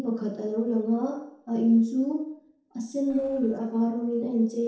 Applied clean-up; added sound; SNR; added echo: neural separator model SepFormer DNS4.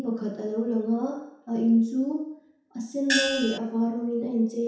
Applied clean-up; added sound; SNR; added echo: none; Gong; 0 dB; reverberation time 0.7 s.